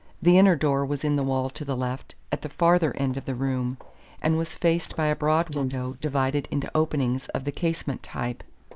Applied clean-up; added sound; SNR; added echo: neural mask model Resemble Enhance denoiser.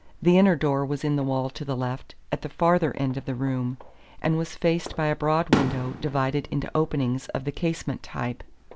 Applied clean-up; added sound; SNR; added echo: none; Fireworks; 11 dB; none.